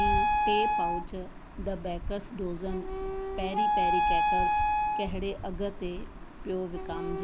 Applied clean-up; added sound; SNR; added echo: none; Wind instrument, woodwind instrument; -4 dB; none.